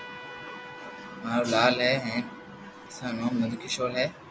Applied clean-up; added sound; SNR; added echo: none; Trumpet; 18 dB; none.